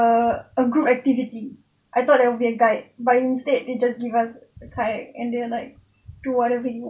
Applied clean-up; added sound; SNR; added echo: none; none; none; none.